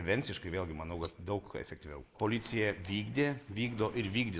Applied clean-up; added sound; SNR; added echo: neural mask model Resemble Enhance denoiser.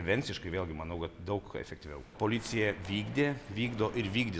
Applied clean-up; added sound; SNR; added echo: none; none; none; none.